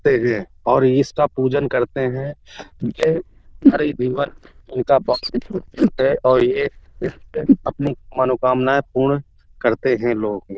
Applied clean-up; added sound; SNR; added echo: neural diffusion model UNIVERSE++.